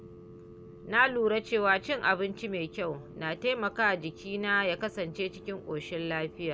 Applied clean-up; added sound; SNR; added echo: none; Telephone + Subway, metro, underground; 18 dB; none.